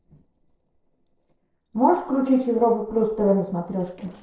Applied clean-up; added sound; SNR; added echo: neural separator model SepFormer DNS4.